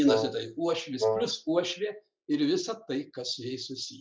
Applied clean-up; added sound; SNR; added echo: classical method log-MMSE.